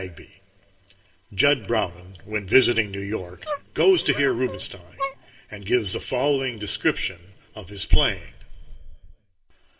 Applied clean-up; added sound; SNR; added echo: none; Dog; 13 dB; reverberation time 0.9 s.